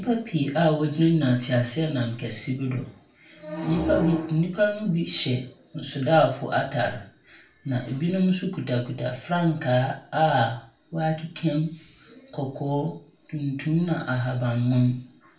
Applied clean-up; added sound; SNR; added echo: none; none; none; reverberation time 0.4 s.